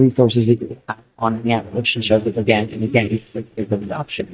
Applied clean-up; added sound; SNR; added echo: neural mask model DeepFilterNet 3.